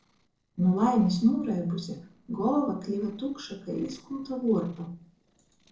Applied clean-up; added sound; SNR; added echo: neural separator model SepFormer DNS4.